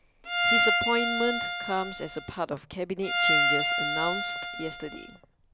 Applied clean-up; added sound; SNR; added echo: none; Bowed string instrument; -5 dB; none.